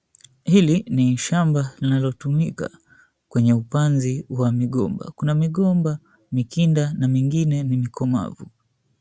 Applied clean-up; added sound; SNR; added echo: none; none; none; none.